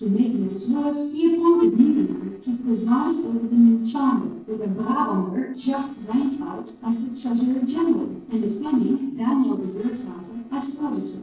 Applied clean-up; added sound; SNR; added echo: neural separator model SepFormer DNS4.